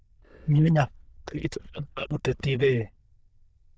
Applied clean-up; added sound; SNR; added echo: neural diffusion model UNIVERSE++.